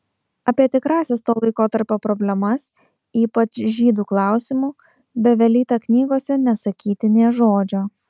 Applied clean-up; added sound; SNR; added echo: none; none; none; none.